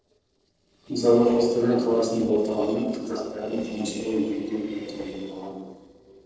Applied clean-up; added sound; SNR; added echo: neural separator model SepFormer DNS4.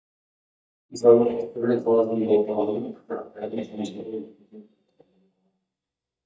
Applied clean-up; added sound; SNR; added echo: neural mask model DeepFilterNet 3.